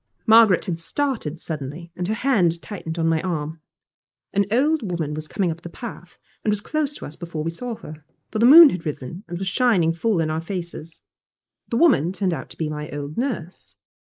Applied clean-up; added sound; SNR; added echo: neural mask model Resemble Enhance denoiser.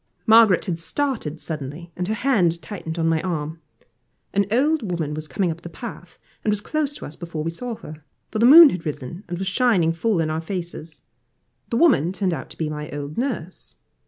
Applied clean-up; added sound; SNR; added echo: none; none; none; none.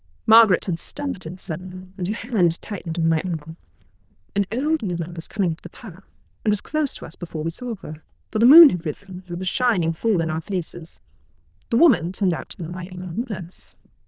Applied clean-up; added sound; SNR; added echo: neural diffusion model UNIVERSE++.